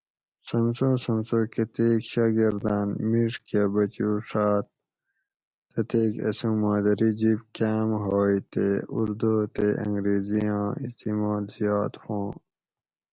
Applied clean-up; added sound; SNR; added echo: none; none; none; none.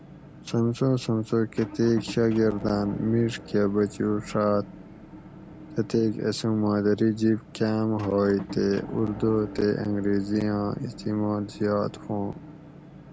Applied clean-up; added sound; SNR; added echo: none; Motor vehicle (road) / Engine; 16 dB; none.